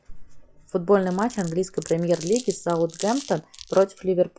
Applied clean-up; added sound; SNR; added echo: classical method log-MMSE.